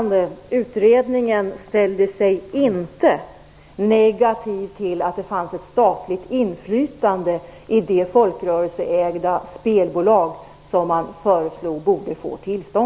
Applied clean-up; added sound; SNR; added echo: none; none; none; none.